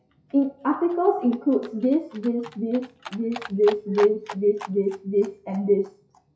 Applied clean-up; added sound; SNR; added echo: classical method WPE with log-MMSE.